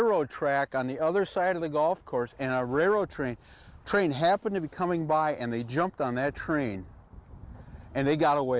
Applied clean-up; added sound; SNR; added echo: none; none; none; none.